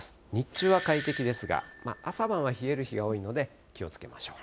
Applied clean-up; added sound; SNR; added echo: none; Doorbell; 0 dB; none.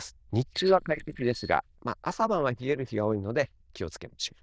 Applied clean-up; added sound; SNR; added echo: neural diffusion model UNIVERSE++.